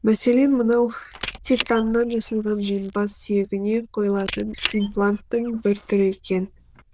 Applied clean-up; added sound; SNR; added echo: neural diffusion model UNIVERSE++.